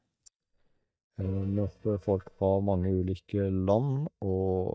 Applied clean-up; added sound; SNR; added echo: neural mask model DeepFilterNet 3.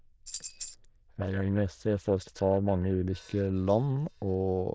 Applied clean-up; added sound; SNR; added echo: neural diffusion model UNIVERSE++.